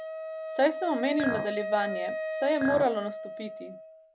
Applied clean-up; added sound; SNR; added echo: none; Chink, clink + Wind instrument, woodwind instrument; 5 dB; none.